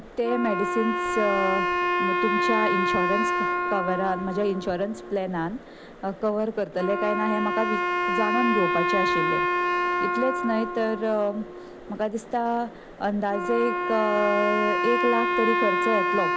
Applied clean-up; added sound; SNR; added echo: none; Wind instrument, woodwind instrument; -1 dB; none.